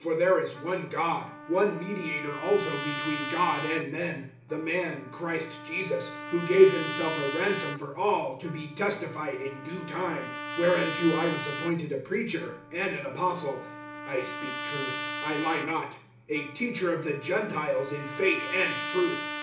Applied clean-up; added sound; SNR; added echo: none; Trumpet; 9 dB; reverberation time 0.8 s.